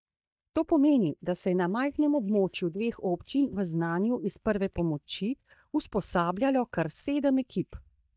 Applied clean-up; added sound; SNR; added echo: neural mask model DeepFilterNet 3.